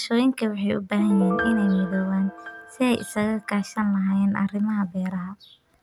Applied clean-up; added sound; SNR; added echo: none; Piano; 12 dB; none.